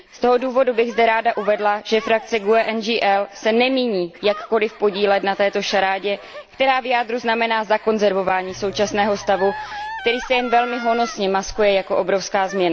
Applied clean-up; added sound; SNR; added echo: none; Gasp; 17 dB; none.